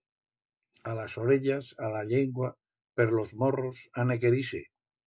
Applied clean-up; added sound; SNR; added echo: none; none; none; none.